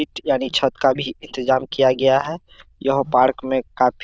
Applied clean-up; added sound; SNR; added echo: neural diffusion model UNIVERSE++.